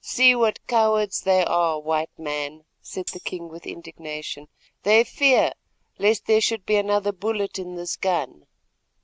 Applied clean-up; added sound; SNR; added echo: none; Tambourine; 18 dB; none.